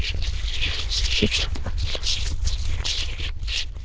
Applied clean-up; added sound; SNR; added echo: neural diffusion model UNIVERSE++.